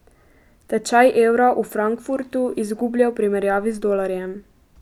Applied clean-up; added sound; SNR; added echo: none; none; none; none.